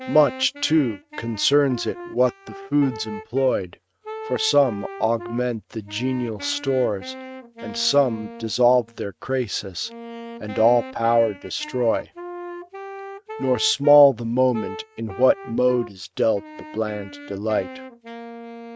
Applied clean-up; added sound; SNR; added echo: neural mask model RNNoise.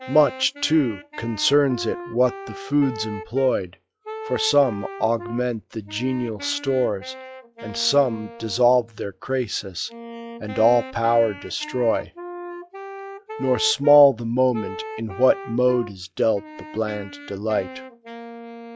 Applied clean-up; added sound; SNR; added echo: classical method log-MMSE.